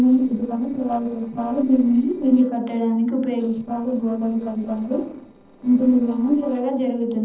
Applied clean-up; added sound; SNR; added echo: neural separator model SepFormer DNS4.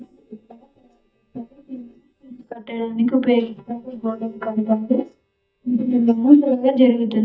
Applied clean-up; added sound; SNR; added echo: neural mask model DeepFilterNet 3.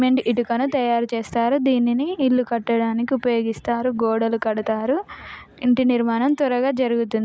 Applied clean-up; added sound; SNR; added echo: none; none; none; none.